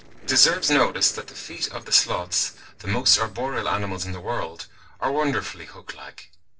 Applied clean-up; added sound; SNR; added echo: neural separator model SepFormer DNS4.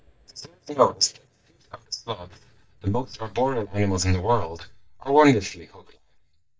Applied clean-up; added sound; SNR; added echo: neural mask model DeepFilterNet 3.